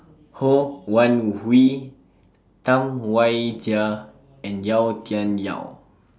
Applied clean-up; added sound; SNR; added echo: none; none; none; none.